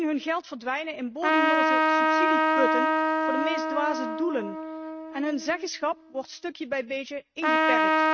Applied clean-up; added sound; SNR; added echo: neural mask model RNNoise.